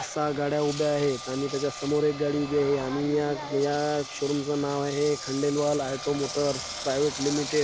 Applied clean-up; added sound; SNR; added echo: none; Engine; 11 dB; none.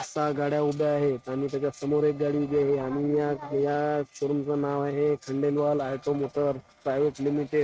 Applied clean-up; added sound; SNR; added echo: neural mask model RNNoise.